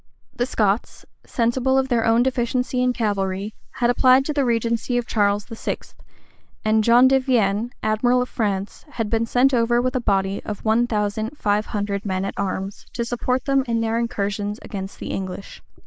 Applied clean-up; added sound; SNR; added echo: neural mask model Resemble Enhance denoiser.